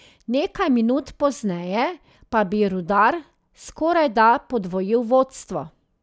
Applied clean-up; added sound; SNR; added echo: none; none; none; none.